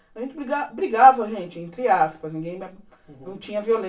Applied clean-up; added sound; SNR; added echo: none; none; none; reverberation time 0.2 s.